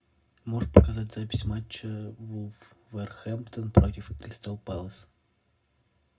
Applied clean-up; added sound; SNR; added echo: none; none; none; reverberation time 0.2 s.